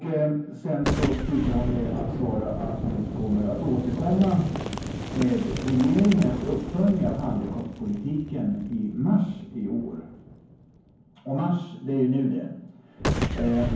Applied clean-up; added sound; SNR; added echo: none; Boom; 6 dB; reverberation time 0.9 s.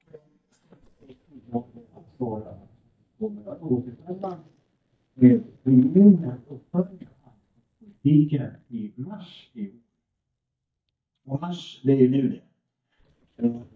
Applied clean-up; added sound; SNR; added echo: neural mask model DeepFilterNet 3.